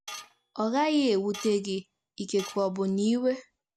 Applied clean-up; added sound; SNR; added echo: none; Tools; 17 dB; none.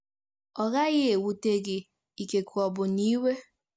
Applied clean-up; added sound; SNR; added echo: none; none; none; none.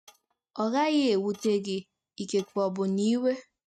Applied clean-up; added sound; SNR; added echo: neural mask model RNNoise.